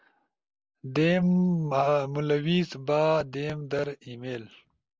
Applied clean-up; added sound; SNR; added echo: none; none; none; none.